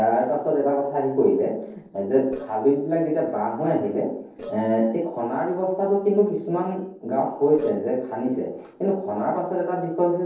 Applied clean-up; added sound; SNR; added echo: neural separator model SepFormer DNS4.